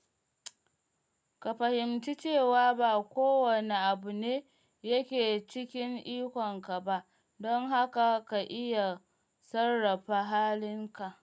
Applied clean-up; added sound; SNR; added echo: none; none; none; none.